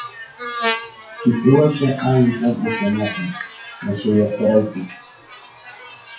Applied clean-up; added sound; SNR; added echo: classical method WPE with log-MMSE.